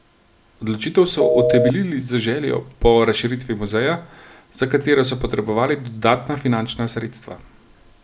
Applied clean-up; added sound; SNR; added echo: none; Telephone; -1 dB; none.